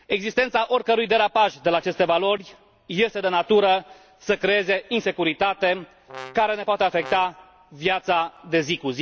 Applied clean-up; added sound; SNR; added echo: none; Brass instrument; 19 dB; none.